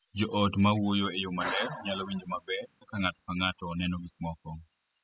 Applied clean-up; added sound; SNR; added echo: classical method spectral subtraction.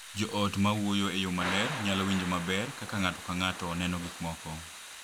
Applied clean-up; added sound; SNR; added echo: none; Thunder / Rain; 9 dB; none.